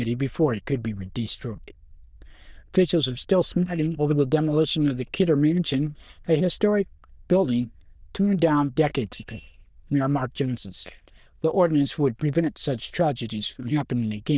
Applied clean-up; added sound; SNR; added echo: neural diffusion model UNIVERSE++.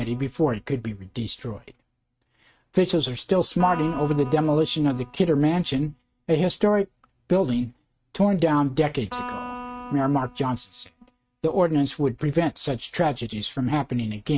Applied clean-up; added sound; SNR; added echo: neural mask model RNNoise.